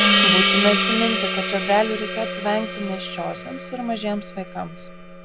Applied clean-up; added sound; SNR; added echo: none; Gong; -3 dB; none.